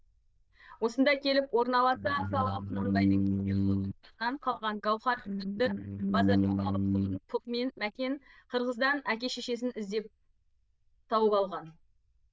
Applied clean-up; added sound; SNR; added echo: neural diffusion model UNIVERSE++.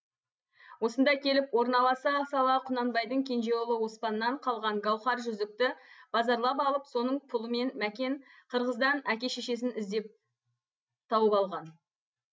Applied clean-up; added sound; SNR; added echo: none; none; none; none.